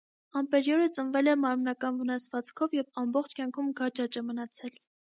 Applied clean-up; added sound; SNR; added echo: none; none; none; none.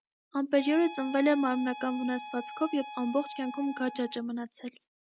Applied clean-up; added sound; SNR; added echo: none; Wind instrument, woodwind instrument; 14 dB; none.